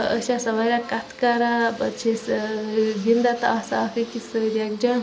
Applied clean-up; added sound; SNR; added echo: none; Fixed-wing aircraft, airplane; 19 dB; none.